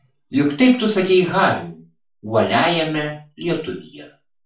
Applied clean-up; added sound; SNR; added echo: none; none; none; reverberation time 0.3 s.